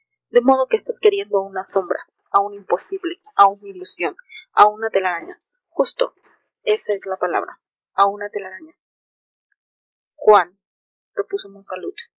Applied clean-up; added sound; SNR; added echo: neural mask model Resemble Enhance denoiser.